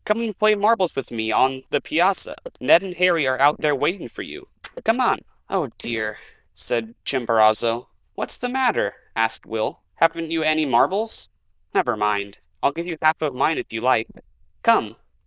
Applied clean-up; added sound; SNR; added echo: neural diffusion model UNIVERSE++.